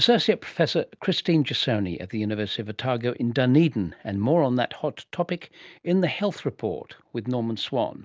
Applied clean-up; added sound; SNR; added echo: none; none; none; none.